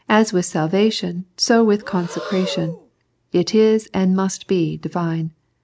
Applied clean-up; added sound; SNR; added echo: none; Breathing; 17 dB; none.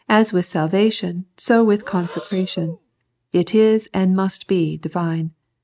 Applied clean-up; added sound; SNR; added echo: neural mask model RNNoise.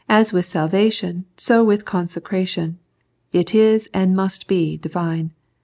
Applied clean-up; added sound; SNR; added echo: none; none; none; none.